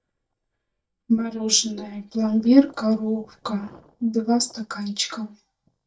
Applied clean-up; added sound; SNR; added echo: neural mask model DeepFilterNet 3.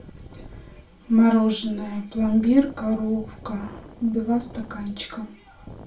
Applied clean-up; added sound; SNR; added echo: none; Wind; 19 dB; reverberation time 0.2 s.